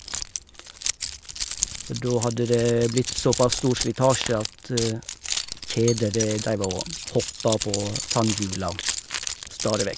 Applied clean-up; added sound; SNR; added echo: none; Keys jangling; 6 dB; none.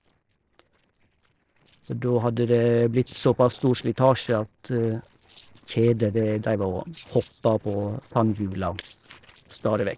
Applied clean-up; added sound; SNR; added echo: neural separator model SepFormer DNS4.